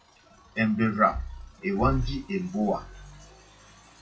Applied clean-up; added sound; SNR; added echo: classical method WPE with log-MMSE.